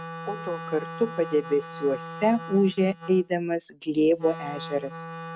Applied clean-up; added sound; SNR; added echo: neural mask model RNNoise.